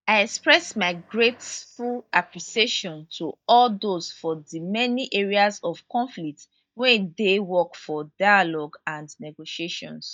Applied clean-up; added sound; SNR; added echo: neural mask model DeepFilterNet 3.